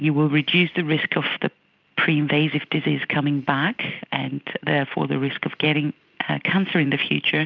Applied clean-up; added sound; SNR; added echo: none; none; none; none.